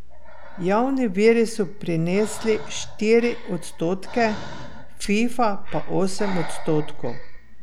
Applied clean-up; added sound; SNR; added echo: none; Breathing; 3 dB; none.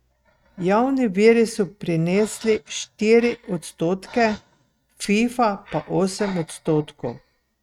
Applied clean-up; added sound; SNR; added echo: neural mask model RNNoise.